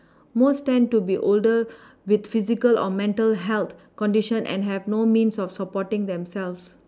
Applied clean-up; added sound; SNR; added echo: none; none; none; none.